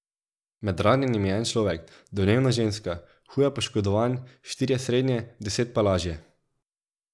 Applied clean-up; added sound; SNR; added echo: none; none; none; none.